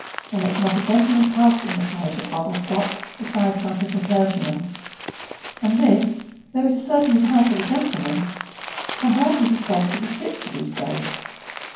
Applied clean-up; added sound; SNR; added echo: none; Crumpling, crinkling; 12 dB; reverberation time 0.9 s.